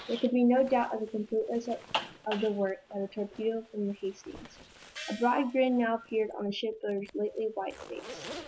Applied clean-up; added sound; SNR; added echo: none; Gong + Zipper (clothing); 14 dB; none.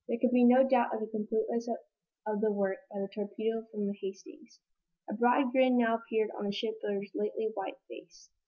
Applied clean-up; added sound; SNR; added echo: none; none; none; none.